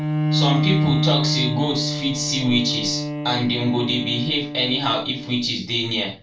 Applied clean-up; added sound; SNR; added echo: none; Bowed string instrument; 1 dB; reverberation time 0.3 s.